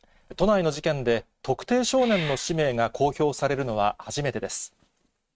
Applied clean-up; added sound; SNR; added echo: neural mask model RNNoise.